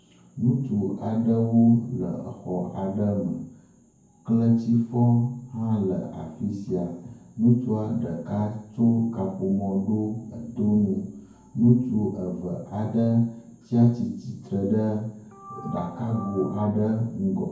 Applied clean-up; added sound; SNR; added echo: none; Organ; 16 dB; reverberation time 0.9 s.